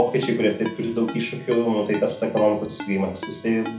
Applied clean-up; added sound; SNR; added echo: none; Ringtone; 15 dB; reverberation time 0.4 s.